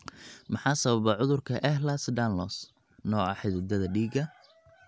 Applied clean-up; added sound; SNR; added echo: none; none; none; none.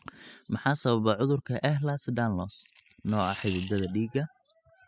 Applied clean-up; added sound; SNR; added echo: classical method spectral subtraction.